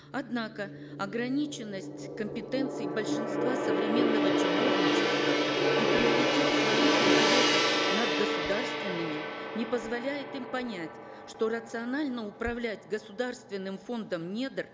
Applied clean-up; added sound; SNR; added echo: none; Gong; -5 dB; none.